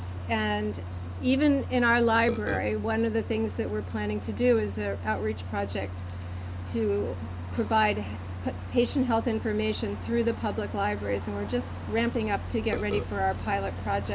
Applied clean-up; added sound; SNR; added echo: none; Burping, eructation; 6 dB; none.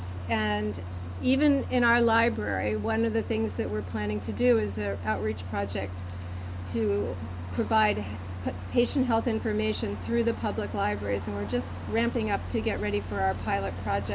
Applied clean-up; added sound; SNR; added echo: none; none; none; none.